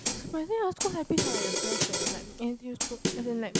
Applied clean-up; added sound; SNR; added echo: none; Snare drum; -1 dB; none.